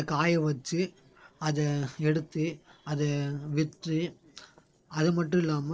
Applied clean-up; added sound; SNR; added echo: neural separator model SepFormer DNS4.